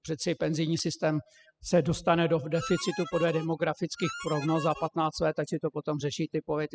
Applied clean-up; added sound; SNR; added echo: classical method spectral subtraction.